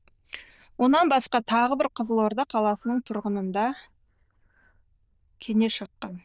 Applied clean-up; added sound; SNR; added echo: neural diffusion model UNIVERSE++.